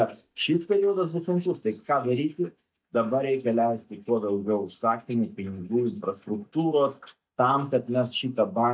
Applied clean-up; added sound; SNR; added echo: neural mask model DeepFilterNet 3.